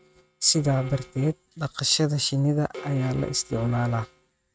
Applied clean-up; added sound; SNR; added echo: neural mask model RNNoise.